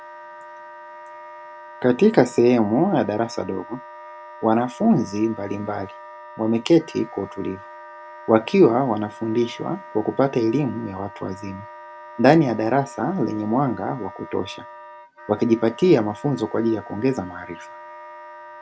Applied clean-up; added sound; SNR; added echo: none; Wind instrument, woodwind instrument; 18 dB; none.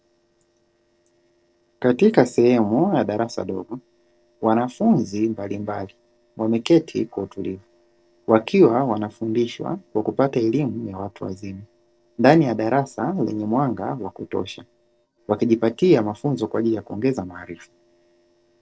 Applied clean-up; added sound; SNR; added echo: neural separator model SepFormer DNS4.